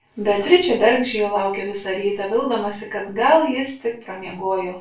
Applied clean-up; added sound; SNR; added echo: none; none; none; reverberation time 0.3 s.